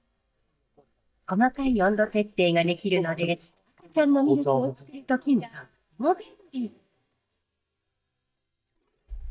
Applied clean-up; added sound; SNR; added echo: neural mask model DeepFilterNet 3.